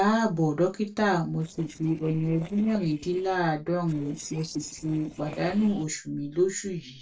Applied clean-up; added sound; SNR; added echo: neural separator model SepFormer DNS4.